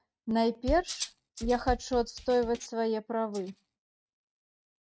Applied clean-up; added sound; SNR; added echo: neural mask model RNNoise.